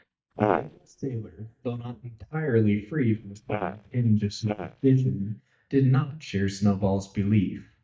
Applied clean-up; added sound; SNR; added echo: neural mask model DeepFilterNet 3.